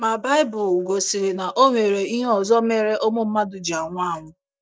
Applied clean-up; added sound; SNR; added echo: neural mask model DeepFilterNet 3.